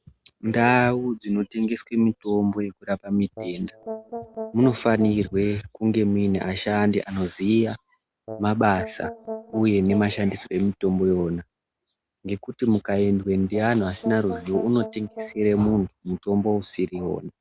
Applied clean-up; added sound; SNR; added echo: none; Brass instrument; 12 dB; none.